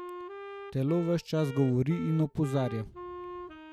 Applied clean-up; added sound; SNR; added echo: none; Wind instrument, woodwind instrument; 13 dB; none.